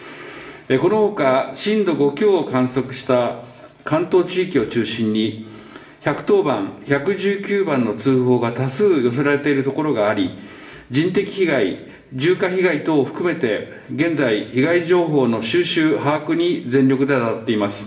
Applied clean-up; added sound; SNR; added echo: none; none; none; reverberation time 0.7 s.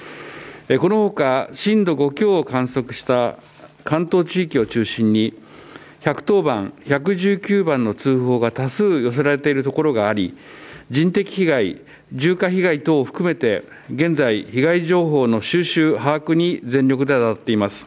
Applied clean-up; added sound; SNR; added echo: none; none; none; none.